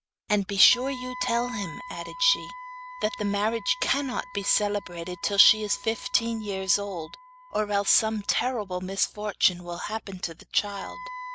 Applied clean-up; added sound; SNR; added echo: none; Wind instrument, woodwind instrument; 15 dB; none.